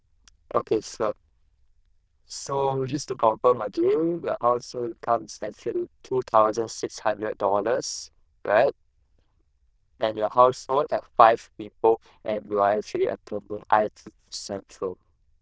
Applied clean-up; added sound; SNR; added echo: neural diffusion model UNIVERSE++.